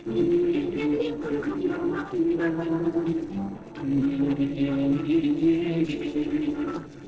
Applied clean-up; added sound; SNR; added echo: neural separator model SepFormer DNS4.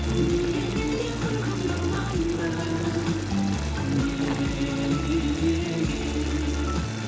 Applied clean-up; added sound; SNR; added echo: none; Boiling; 13 dB; reverberation time 0.2 s.